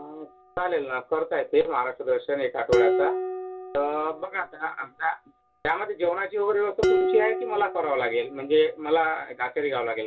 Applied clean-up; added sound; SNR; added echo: none; Dishes, pots, and pans; 5 dB; reverberation time 0.1 s.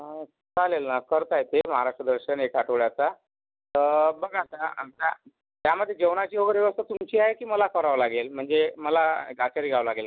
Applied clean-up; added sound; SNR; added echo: none; none; none; none.